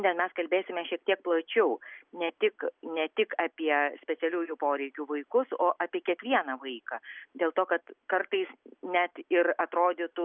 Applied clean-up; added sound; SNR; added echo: none; none; none; none.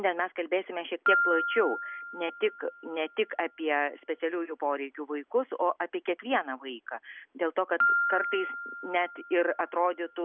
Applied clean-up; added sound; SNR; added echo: none; Piano; 4 dB; none.